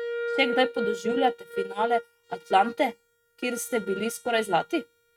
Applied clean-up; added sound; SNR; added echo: neural mask model RNNoise.